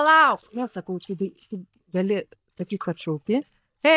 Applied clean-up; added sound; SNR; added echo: neural mask model DeepFilterNet 3.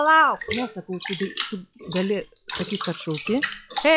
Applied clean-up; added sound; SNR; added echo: classical method log-MMSE.